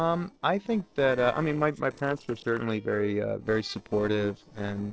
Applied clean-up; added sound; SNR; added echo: neural separator model SepFormer DNS4.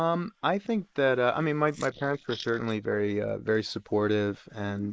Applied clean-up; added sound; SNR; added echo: neural mask model Resemble Enhance denoiser.